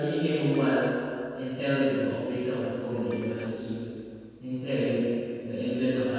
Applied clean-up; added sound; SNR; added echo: neural separator model SepFormer DNS4.